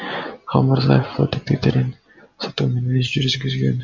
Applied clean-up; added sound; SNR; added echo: none; none; none; none.